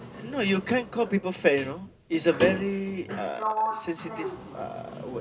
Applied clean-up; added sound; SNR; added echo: none; Sliding door; 6 dB; reverberation time 0.2 s.